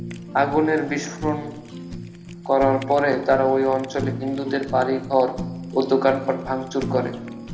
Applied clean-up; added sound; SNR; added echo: none; Fire; 10 dB; reverberation time 0.7 s.